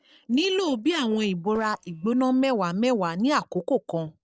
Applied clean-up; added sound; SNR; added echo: neural separator model SepFormer DNS4.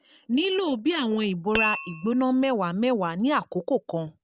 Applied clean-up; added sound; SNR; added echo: none; Tap; 3 dB; none.